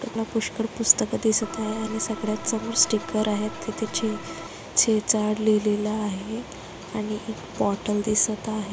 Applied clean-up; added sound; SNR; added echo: none; Organ; 13 dB; none.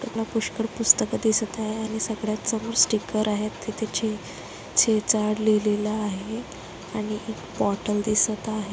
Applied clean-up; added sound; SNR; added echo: none; none; none; none.